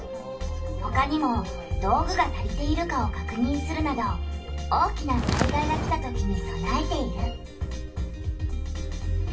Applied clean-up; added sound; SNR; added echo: none; Walk, footsteps; 0 dB; reverberation time 0.2 s.